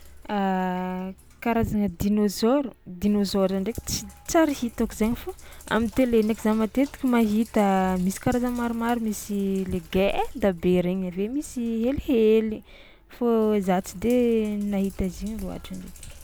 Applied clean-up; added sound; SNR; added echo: none; Sink (filling or washing); 19 dB; none.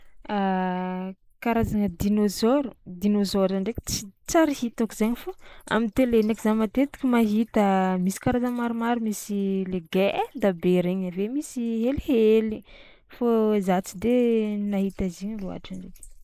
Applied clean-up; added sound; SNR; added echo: neural mask model Resemble Enhance denoiser.